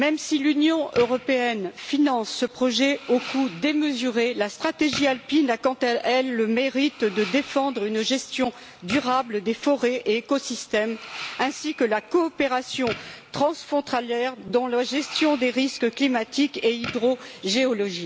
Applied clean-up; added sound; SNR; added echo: none; Fireworks; 18 dB; none.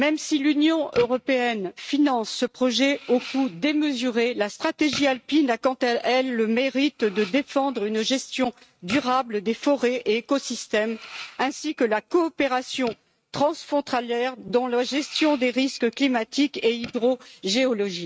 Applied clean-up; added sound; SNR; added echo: neural mask model RNNoise.